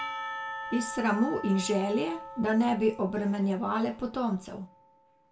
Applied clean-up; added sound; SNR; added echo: none; Church bell / Percussion; 12 dB; reverberation time 0.2 s.